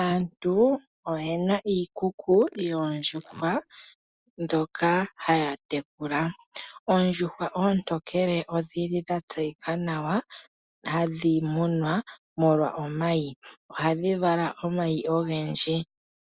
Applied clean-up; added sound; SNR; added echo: neural mask model Resemble Enhance denoiser.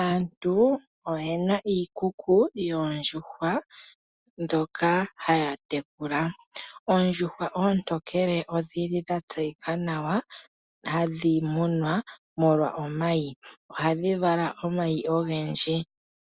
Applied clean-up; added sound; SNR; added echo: none; none; none; none.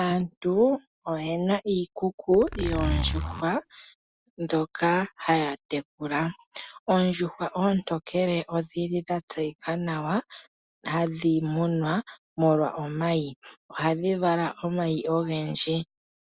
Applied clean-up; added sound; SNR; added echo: none; Zipper (clothing); 3 dB; none.